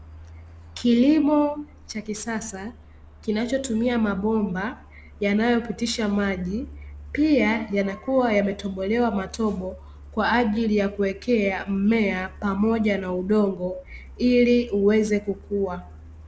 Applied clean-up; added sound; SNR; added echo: none; Truck; 20 dB; none.